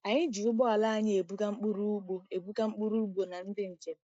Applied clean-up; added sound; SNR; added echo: neural mask model Resemble Enhance denoiser.